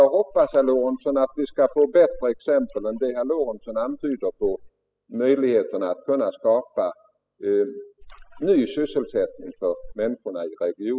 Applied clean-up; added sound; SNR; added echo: classical method spectral subtraction.